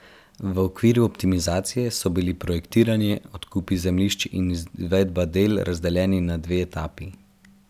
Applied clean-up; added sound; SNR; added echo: none; none; none; none.